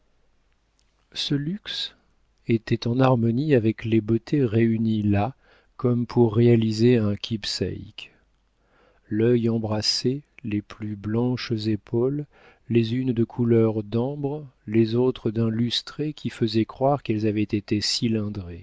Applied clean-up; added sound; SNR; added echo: none; none; none; none.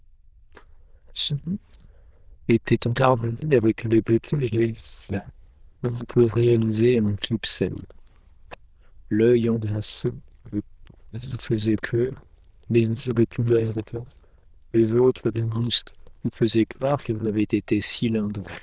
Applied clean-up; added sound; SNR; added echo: neural diffusion model UNIVERSE++.